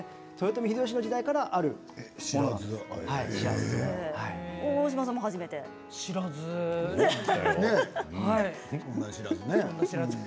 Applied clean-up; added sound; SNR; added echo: none; none; none; none.